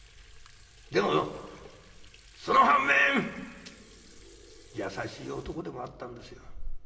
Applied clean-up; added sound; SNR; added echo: none; Sink (filling or washing) / Water tap, faucet; 14 dB; reverberation time 1.6 s.